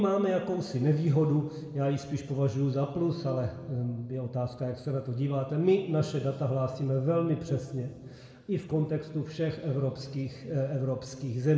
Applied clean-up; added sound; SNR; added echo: none; none; none; reverberation time 1.6 s.